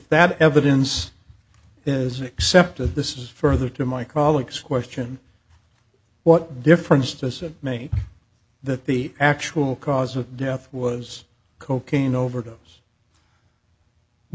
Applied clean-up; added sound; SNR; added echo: none; none; none; none.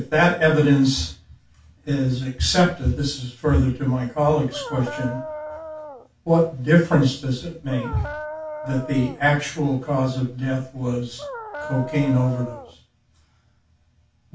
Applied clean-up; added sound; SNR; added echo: none; Dog; 11 dB; reverberation time 0.2 s.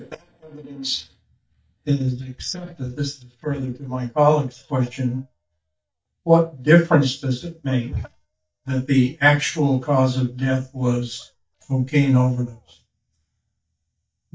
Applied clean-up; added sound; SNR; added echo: neural mask model DeepFilterNet 3.